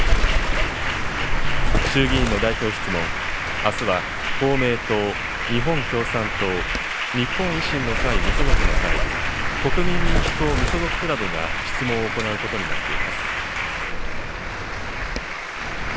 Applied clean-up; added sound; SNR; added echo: none; Bird; -1 dB; none.